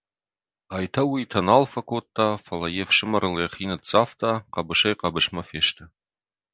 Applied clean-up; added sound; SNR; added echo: none; none; none; none.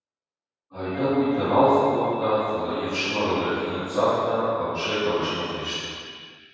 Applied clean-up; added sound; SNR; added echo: none; Doorbell; 18 dB; reverberation time 2.2 s.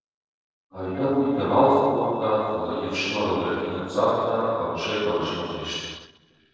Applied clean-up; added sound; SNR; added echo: neural separator model SepFormer DNS4.